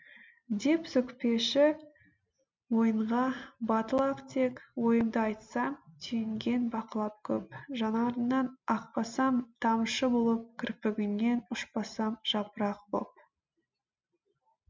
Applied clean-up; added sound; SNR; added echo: none; none; none; none.